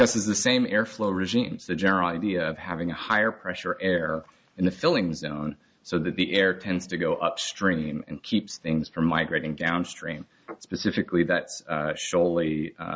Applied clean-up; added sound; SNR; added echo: none; none; none; none.